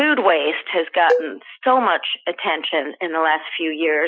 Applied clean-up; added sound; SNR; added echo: classical method Wiener filter.